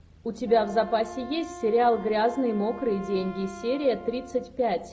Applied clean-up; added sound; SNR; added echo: none; Wind instrument, woodwind instrument; 16 dB; none.